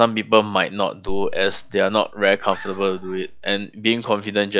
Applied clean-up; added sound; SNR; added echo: classical method log-MMSE.